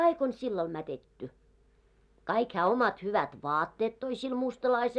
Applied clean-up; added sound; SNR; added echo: none; none; none; none.